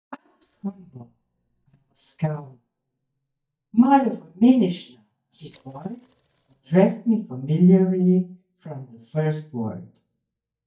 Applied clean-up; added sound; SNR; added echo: neural mask model DeepFilterNet 3.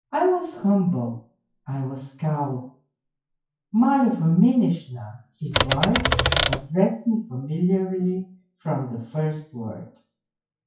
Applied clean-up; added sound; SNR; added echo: classical method WPE with log-MMSE.